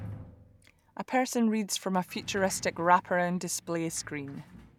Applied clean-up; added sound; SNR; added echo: none; Sliding door; 19 dB; none.